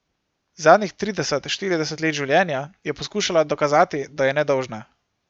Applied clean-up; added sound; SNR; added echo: none; none; none; none.